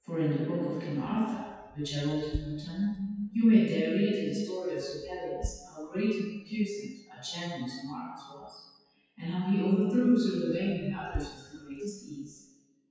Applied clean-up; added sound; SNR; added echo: classical method WPE with log-MMSE.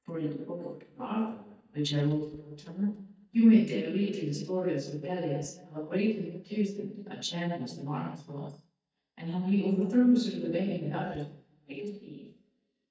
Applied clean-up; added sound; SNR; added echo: neural mask model DeepFilterNet 3.